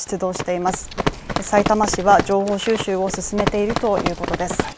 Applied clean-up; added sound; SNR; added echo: none; Run; 5 dB; none.